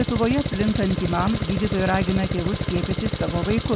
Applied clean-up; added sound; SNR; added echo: none; Engine; 2 dB; none.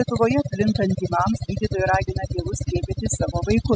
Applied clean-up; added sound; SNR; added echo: classical method spectral subtraction.